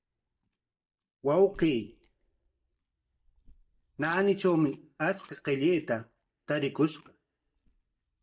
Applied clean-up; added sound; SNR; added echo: neural mask model DeepFilterNet 3.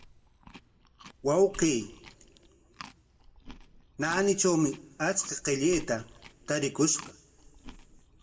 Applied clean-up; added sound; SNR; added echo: none; Chewing, mastication; 19 dB; reverberation time 1.2 s.